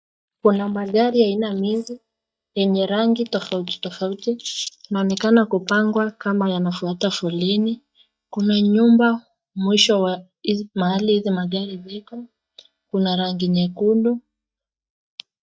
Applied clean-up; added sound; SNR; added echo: neural mask model DeepFilterNet 3.